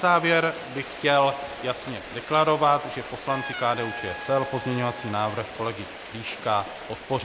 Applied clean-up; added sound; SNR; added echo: none; Rain + Trumpet; 12 dB; none.